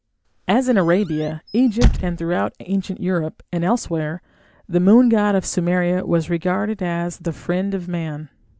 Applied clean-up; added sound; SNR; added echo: none; Squeak / Slam; 4 dB; none.